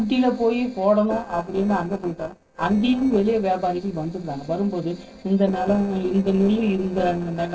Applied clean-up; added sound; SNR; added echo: neural separator model SepFormer DNS4.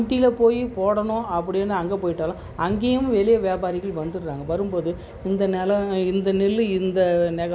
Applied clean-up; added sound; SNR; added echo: none; none; none; none.